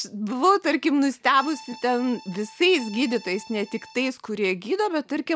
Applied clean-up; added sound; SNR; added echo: none; Accordion; 20 dB; none.